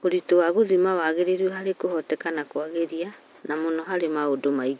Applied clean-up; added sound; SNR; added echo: none; none; none; none.